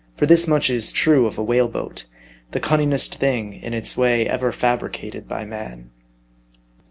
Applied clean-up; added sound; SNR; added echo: none; none; none; none.